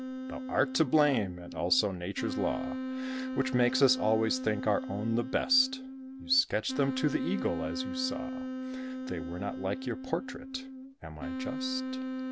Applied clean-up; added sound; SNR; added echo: none; Wind instrument, woodwind instrument; 5 dB; none.